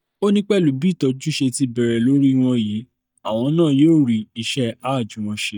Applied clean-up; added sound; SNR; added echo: neural mask model DeepFilterNet 3.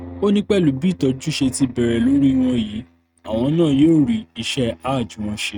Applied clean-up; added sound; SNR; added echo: neural mask model RNNoise.